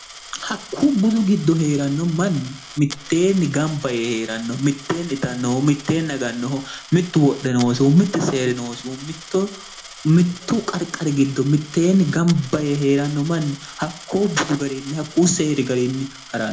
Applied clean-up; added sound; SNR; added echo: none; Coin (dropping); 18 dB; reverberation time 0.3 s.